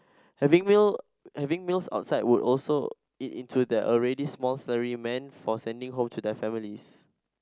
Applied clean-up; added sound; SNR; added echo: none; none; none; none.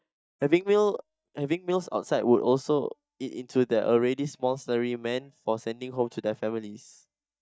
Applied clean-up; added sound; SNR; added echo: neural mask model DeepFilterNet 3.